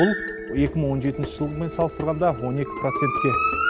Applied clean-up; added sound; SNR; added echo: none; Bird; 5 dB; none.